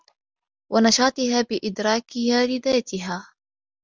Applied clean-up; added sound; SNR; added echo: none; none; none; none.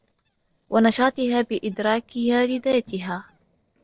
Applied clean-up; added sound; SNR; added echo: neural separator model SepFormer DNS4.